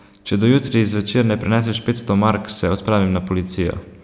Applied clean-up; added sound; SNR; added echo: none; none; none; none.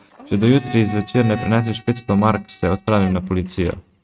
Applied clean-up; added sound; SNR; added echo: neural mask model RNNoise.